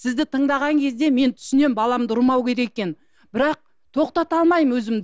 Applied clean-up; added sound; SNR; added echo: none; none; none; none.